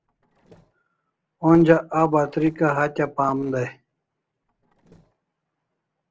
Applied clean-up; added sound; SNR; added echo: neural separator model SepFormer DNS4.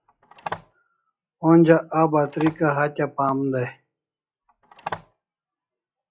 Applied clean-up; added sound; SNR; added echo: classical method log-MMSE.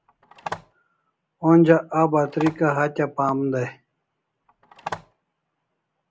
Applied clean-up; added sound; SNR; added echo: none; Telephone; 14 dB; none.